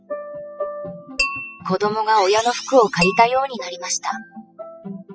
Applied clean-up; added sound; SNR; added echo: classical method spectral subtraction.